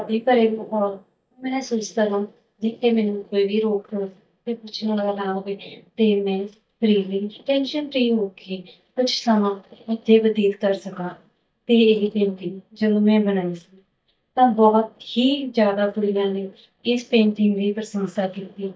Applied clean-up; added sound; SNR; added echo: neural mask model DeepFilterNet 3.